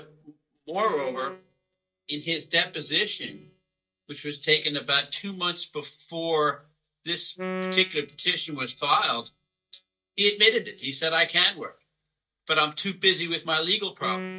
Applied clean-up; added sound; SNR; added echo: neural mask model DeepFilterNet 3.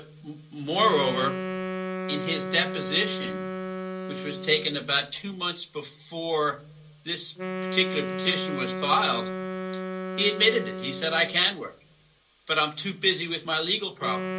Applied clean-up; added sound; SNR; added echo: none; Wind instrument, woodwind instrument; 7 dB; reverberation time 0.2 s.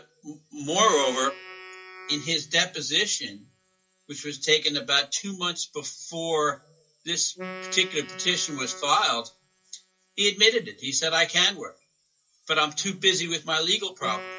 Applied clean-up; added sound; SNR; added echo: classical method WPE with log-MMSE.